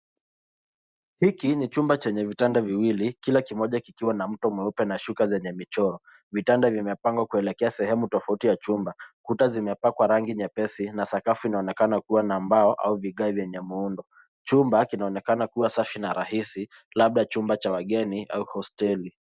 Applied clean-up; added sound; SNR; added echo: none; none; none; none.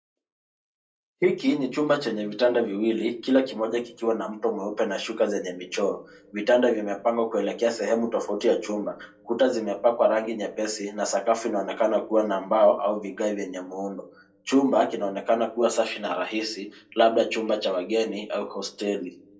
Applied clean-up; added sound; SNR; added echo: none; none; none; reverberation time 0.2 s.